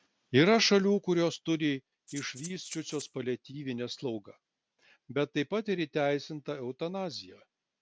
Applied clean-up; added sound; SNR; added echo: none; Rattle (instrument); 16 dB; none.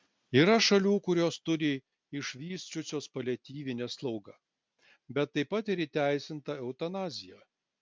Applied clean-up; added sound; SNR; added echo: none; none; none; none.